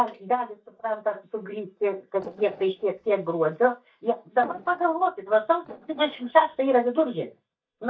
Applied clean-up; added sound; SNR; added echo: neural mask model DeepFilterNet 3.